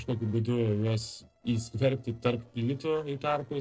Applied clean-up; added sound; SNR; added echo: neural separator model SepFormer DNS4.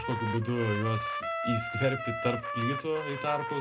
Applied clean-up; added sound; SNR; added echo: none; Trumpet; 3 dB; reverberation time 0.2 s.